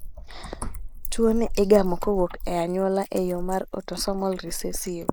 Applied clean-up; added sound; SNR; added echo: neural mask model Resemble Enhance denoiser.